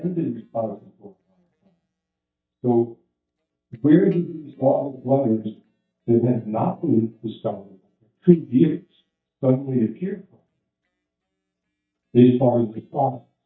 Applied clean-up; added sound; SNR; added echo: neural mask model DeepFilterNet 3.